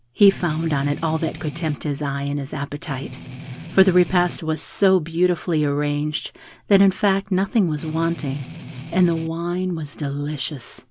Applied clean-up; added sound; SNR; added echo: none; Strum; 12 dB; none.